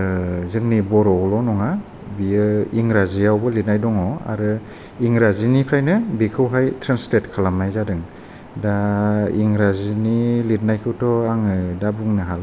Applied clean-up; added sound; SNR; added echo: none; none; none; none.